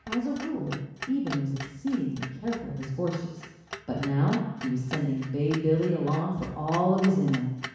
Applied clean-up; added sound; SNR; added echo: none; Clock; 14 dB; reverberation time 1.1 s.